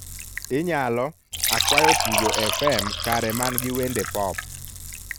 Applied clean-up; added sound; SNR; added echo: none; Fill (with liquid) / Trickle, dribble; 0 dB; none.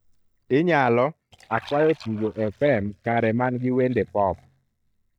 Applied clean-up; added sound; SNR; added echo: neural mask model DeepFilterNet 3.